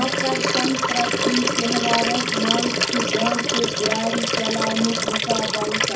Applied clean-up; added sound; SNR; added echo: none; Liquid; -3 dB; reverberation time 0.4 s.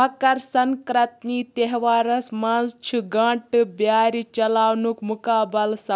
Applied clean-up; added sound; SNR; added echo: none; none; none; none.